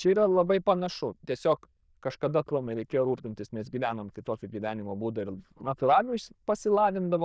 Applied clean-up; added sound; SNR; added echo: neural diffusion model UNIVERSE++.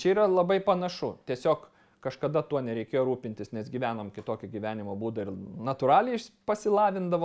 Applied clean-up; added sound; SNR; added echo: none; none; none; none.